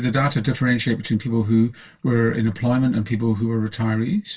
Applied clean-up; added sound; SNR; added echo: none; none; none; reverberation time 0.1 s.